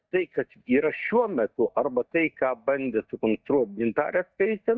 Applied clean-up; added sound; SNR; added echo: neural mask model DeepFilterNet 3.